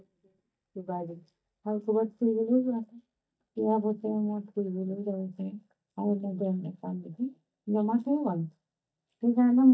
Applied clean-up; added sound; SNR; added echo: neural mask model DeepFilterNet 3.